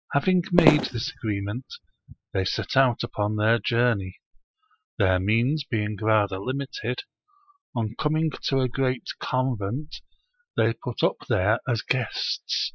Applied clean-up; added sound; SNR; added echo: classical method spectral subtraction.